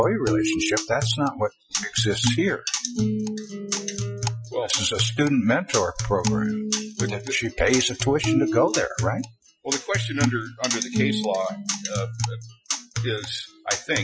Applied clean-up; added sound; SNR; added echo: classical method Wiener filter.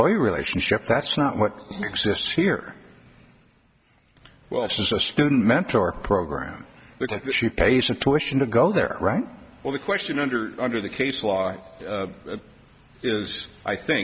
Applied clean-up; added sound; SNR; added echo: none; none; none; none.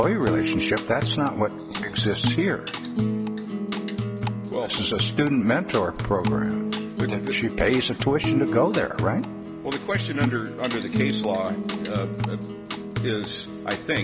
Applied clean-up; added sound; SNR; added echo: none; Acoustic guitar; 1 dB; none.